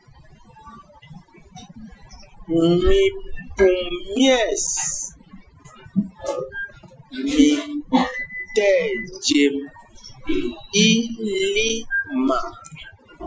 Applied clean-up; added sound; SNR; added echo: classical method Wiener filter.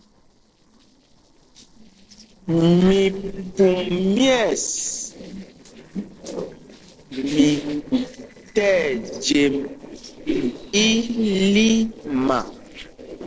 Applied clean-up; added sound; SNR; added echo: neural separator model SepFormer DNS4.